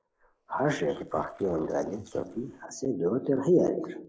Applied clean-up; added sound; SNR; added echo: neural mask model Resemble Enhance denoiser.